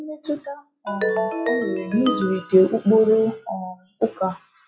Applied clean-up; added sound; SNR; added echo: classical method log-MMSE.